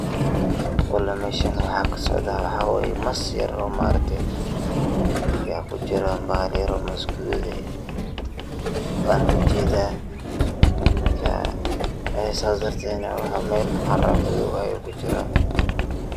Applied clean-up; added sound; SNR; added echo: none; Sliding door; -5 dB; none.